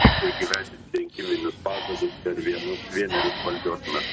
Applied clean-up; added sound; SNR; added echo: none; Breathing; -1 dB; none.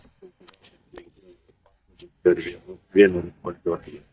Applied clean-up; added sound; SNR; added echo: neural mask model DeepFilterNet 3.